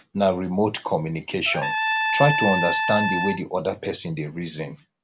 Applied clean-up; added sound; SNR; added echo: none; Trumpet; 0 dB; none.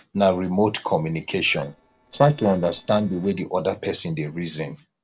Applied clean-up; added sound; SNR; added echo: neural separator model SepFormer DNS4.